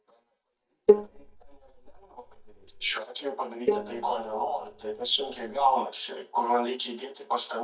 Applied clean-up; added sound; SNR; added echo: neural mask model DeepFilterNet 3.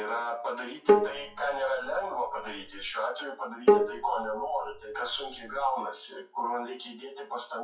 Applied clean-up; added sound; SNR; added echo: classical method WPE with log-MMSE.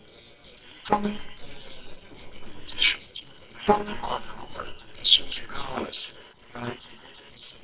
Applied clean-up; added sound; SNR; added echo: neural separator model SepFormer WHAMR!.